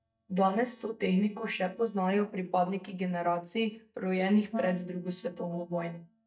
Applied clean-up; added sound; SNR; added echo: neural mask model DeepFilterNet 3.